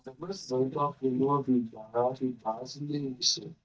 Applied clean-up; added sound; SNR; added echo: neural mask model DeepFilterNet 3.